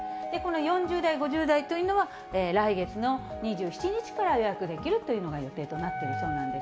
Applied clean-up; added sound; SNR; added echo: none; Wind instrument, woodwind instrument; 11 dB; none.